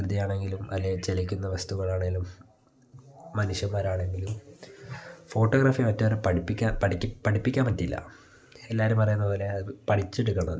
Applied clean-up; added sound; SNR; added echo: none; none; none; none.